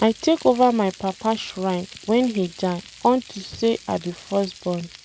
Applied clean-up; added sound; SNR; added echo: none; Frying (food); 19 dB; none.